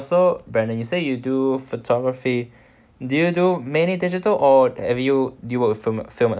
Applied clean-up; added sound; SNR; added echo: none; none; none; none.